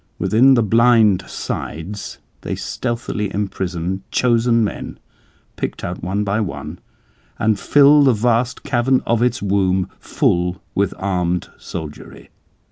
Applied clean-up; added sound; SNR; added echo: none; none; none; none.